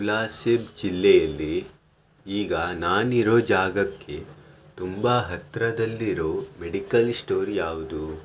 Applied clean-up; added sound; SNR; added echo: none; none; none; none.